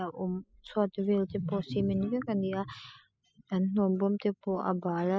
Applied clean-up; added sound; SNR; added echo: classical method spectral subtraction.